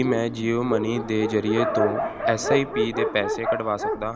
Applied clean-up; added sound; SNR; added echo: none; Dog; 2 dB; none.